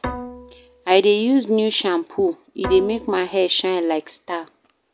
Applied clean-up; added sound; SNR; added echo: none; Bowed string instrument; 15 dB; none.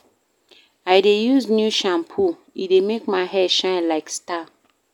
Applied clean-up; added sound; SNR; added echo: none; none; none; none.